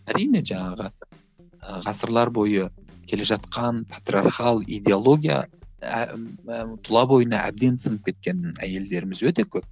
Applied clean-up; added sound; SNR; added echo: none; none; none; none.